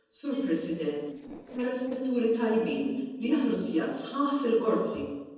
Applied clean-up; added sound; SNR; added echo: neural separator model SepFormer DNS4.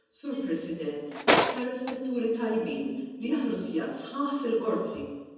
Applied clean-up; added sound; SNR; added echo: none; Tools; -3 dB; reverberation time 1.1 s.